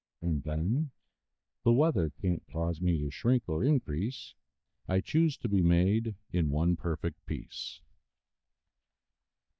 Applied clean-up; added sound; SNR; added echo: neural mask model DeepFilterNet 3.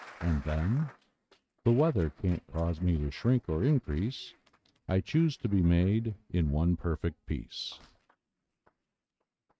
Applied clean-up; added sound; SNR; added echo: neural mask model RNNoise.